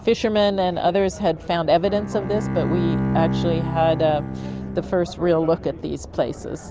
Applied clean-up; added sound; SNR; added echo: none; Bowed string instrument; 6 dB; none.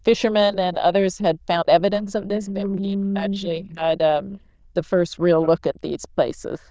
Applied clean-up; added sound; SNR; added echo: neural diffusion model UNIVERSE++.